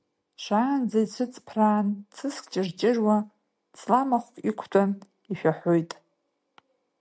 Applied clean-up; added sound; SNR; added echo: none; none; none; none.